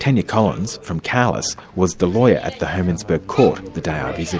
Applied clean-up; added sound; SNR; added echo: none; none; none; none.